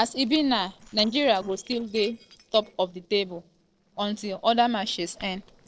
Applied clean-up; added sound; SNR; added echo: neural separator model SepFormer DNS4.